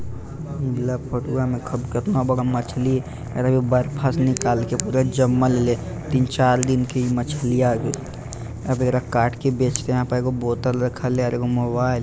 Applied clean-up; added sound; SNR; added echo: none; Growling; 19 dB; none.